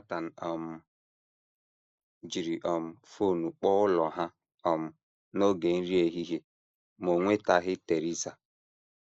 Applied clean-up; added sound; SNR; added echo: neural mask model Resemble Enhance denoiser.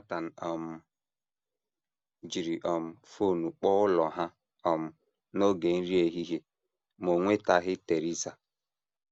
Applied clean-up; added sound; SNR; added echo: none; none; none; none.